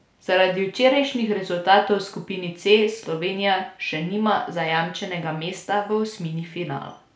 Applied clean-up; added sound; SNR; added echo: none; none; none; reverberation time 0.4 s.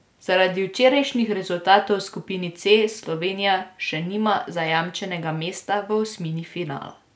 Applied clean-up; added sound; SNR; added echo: none; none; none; none.